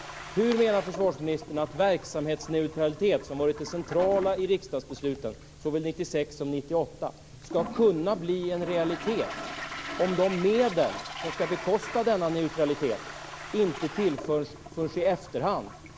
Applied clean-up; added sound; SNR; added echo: none; Toilet flush; 13 dB; none.